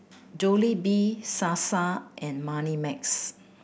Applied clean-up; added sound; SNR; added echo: none; none; none; none.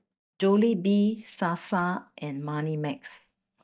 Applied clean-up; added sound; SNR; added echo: neural mask model DeepFilterNet 3.